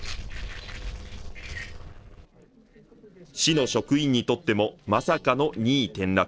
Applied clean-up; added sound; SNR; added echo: neural separator model SepFormer DNS4.